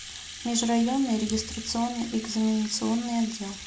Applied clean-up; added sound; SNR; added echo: none; Rattle (instrument); 14 dB; none.